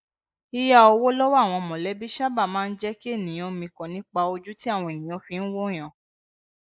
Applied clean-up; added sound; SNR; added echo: neural mask model Resemble Enhance denoiser.